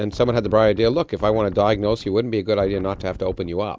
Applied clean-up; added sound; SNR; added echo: none; Wind; 17 dB; none.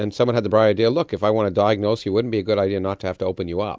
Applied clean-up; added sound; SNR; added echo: none; none; none; none.